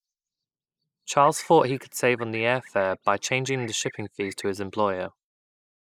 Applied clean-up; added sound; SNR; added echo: neural mask model Resemble Enhance denoiser.